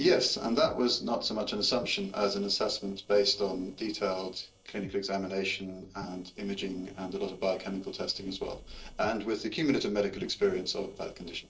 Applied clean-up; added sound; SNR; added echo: neural separator model SepFormer DNS4.